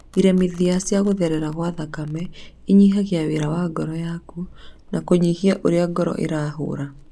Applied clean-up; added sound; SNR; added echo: none; Domestic sounds, home sounds; 20 dB; none.